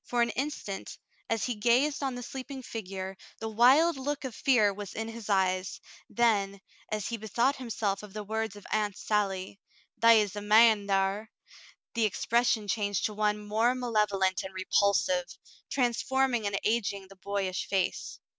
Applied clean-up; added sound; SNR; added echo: none; none; none; none.